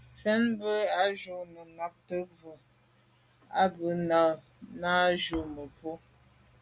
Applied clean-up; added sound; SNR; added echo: none; Thump, thud; 17 dB; none.